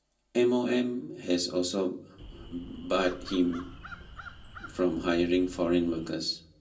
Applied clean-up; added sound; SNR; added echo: none; Crow; 16 dB; reverberation time 0.3 s.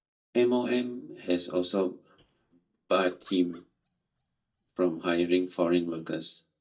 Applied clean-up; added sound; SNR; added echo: neural mask model DeepFilterNet 3.